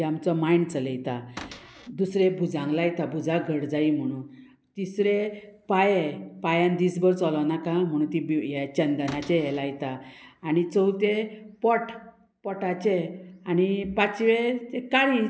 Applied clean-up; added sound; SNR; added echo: none; Cupboard open or close / Door; 16 dB; none.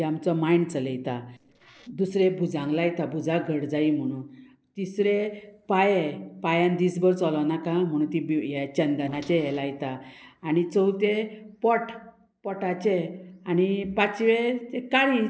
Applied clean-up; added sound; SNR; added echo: neural separator model SepFormer DNS4.